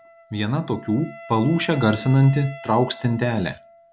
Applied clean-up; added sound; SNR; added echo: none; Wind instrument, woodwind instrument; 19 dB; none.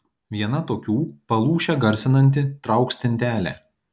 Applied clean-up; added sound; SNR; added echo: none; none; none; none.